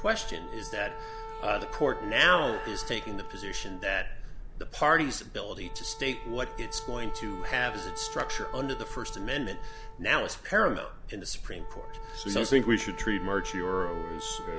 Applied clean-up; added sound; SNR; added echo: none; Wind instrument, woodwind instrument; 12 dB; none.